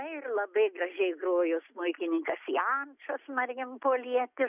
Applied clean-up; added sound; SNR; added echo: none; none; none; none.